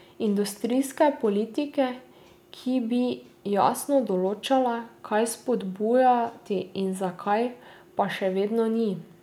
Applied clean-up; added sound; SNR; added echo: none; none; none; none.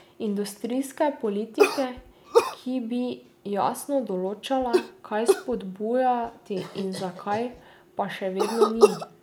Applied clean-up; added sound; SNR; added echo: none; Cough; 0 dB; none.